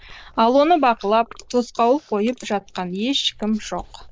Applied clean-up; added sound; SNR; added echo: neural mask model Resemble Enhance denoiser.